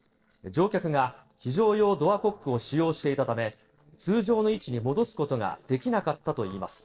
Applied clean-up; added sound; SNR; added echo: neural separator model SepFormer DNS4.